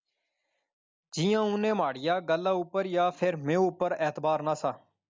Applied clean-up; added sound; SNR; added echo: none; none; none; none.